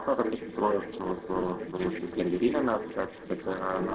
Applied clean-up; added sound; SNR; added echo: neural separator model SepFormer DNS4.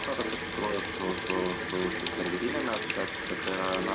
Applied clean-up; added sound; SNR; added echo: none; Sink (filling or washing) / Water tap, faucet; -2 dB; reverberation time 1.0 s.